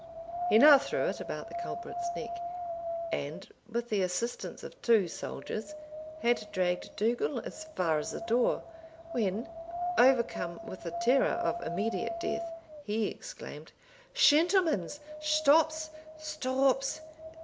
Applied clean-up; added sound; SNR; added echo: none; Wind; 9 dB; none.